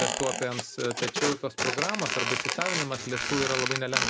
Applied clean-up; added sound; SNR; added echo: none; Squeak + Packing tape, duct tape; -1 dB; none.